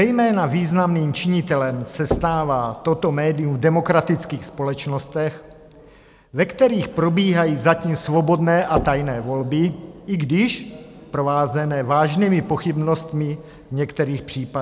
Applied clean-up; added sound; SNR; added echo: none; Knock; 11 dB; none.